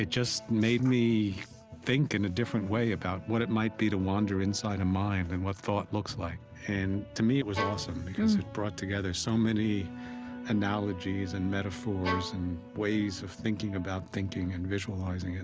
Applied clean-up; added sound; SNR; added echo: none; Bowed string instrument; 7 dB; none.